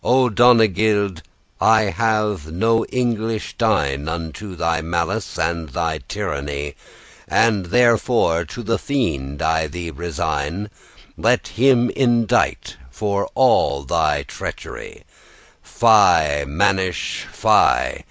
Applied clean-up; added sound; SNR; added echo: none; none; none; none.